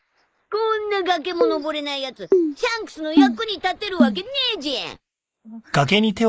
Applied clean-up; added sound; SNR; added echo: neural mask model Resemble Enhance denoiser.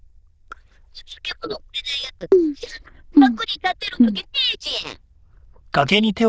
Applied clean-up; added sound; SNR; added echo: neural diffusion model UNIVERSE++.